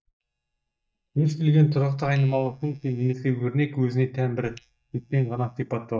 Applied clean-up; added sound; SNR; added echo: neural mask model DeepFilterNet 3.